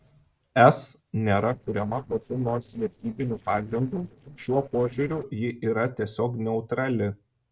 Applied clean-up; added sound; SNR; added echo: neural separator model SepFormer DNS4.